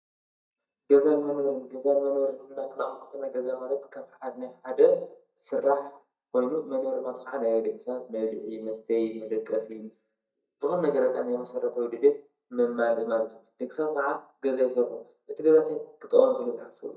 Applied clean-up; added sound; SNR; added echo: neural mask model DeepFilterNet 3.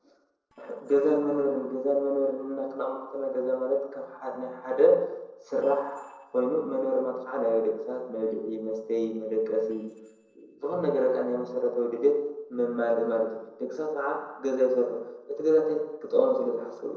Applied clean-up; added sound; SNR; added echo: neural separator model SepFormer DNS4.